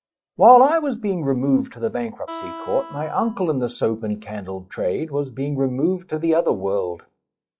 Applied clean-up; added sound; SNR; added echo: classical method log-MMSE.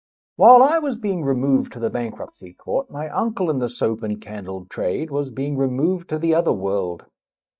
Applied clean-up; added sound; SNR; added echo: neural mask model DeepFilterNet 3.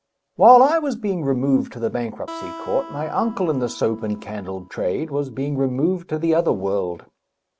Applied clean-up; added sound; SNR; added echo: none; Acoustic guitar; 18 dB; none.